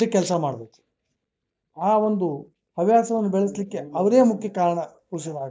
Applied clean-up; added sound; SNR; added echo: neural mask model DeepFilterNet 3.